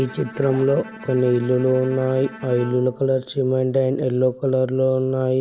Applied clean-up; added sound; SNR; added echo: none; Bowed string instrument; 20 dB; none.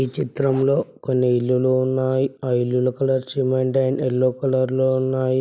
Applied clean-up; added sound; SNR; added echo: none; none; none; none.